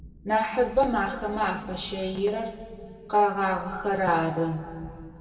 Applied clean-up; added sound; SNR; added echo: none; Thunderstorm; 19 dB; reverberation time 2.0 s.